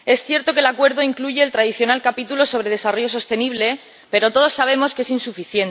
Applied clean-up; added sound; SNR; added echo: none; none; none; none.